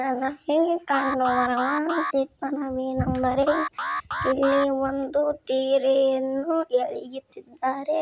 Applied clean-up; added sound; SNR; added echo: none; Alarm; 6 dB; none.